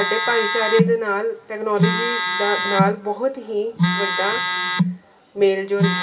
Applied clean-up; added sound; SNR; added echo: none; Telephone; 0 dB; reverberation time 0.1 s.